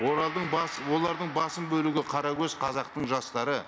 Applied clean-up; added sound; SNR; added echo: none; Gong; 13 dB; none.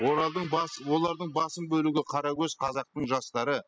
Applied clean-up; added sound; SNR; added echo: classical method spectral subtraction.